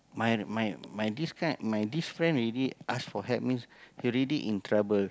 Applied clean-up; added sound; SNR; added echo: none; none; none; none.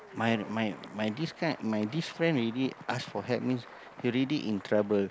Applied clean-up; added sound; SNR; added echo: none; Applause; 19 dB; none.